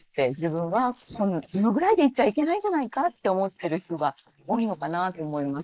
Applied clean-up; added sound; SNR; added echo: neural mask model Resemble Enhance denoiser.